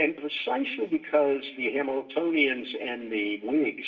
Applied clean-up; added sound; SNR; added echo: none; none; none; reverberation time 0.8 s.